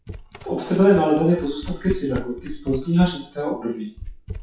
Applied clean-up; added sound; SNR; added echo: classical method WPE with log-MMSE.